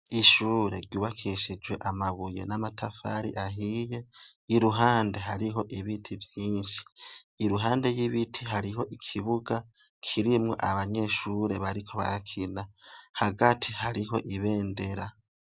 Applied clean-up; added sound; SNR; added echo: none; none; none; none.